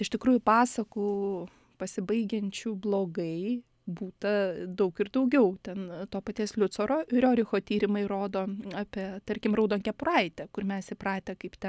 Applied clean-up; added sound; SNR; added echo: none; none; none; none.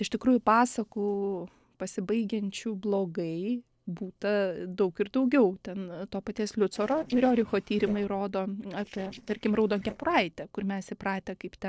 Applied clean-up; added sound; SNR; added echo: neural separator model SepFormer DNS4.